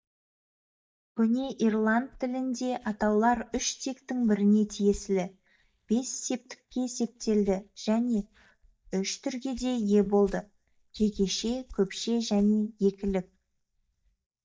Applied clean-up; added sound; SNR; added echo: neural mask model DeepFilterNet 3.